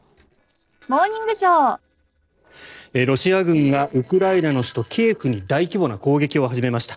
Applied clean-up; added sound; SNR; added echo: neural separator model SepFormer DNS4.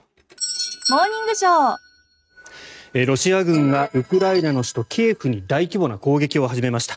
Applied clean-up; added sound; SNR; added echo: neural mask model RNNoise.